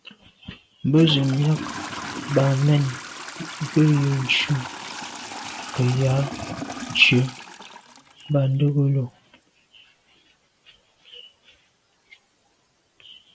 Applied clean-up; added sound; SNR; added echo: none; Trickle, dribble / Toilet flush; 13 dB; none.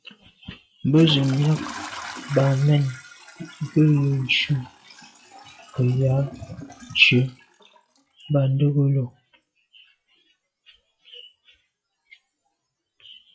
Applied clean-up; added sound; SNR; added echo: classical method log-MMSE.